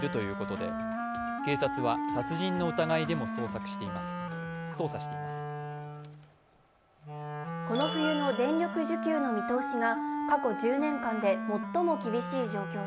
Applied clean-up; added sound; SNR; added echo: none; Wind instrument, woodwind instrument; 3 dB; none.